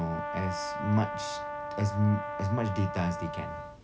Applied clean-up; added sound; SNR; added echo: none; Brass instrument; 5 dB; none.